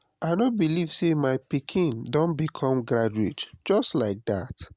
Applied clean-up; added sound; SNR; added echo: none; none; none; none.